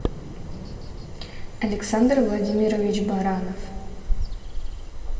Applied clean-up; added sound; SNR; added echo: none; Bird vocalization, bird call, bird song; 3 dB; reverberation time 1.7 s.